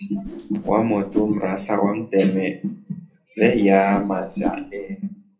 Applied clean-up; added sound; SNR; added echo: none; Whoosh, swoosh, swish; 11 dB; reverberation time 0.3 s.